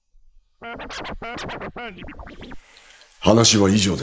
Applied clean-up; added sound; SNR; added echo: neural mask model Resemble Enhance denoiser.